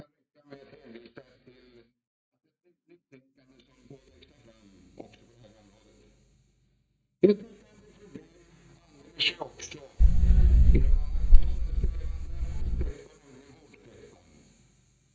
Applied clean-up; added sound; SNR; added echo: neural mask model DeepFilterNet 3.